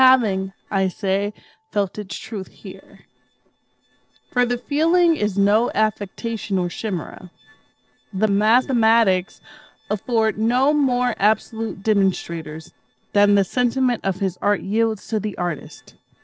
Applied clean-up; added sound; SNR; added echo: neural separator model SepFormer DNS4.